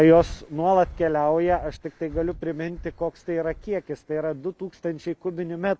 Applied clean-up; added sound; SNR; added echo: none; Breathing; 17 dB; none.